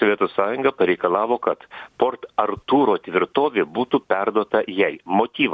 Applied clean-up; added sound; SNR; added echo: none; none; none; none.